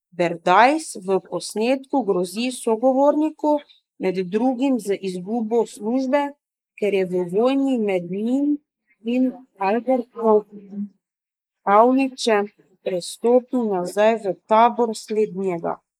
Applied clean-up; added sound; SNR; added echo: neural mask model Resemble Enhance denoiser.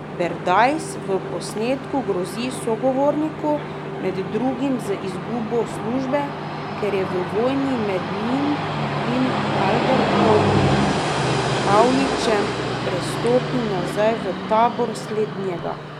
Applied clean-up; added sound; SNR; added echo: none; Train; 1 dB; none.